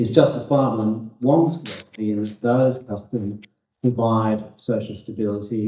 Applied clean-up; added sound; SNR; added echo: neural mask model DeepFilterNet 3.